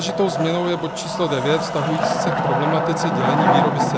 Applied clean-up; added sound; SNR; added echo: none; Wood; -2 dB; none.